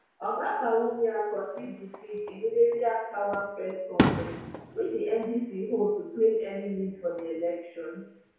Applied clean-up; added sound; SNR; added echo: none; Fireworks; 7 dB; reverberation time 0.9 s.